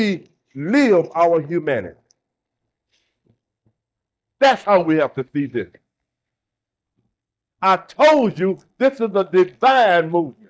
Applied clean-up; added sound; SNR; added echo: neural mask model DeepFilterNet 3.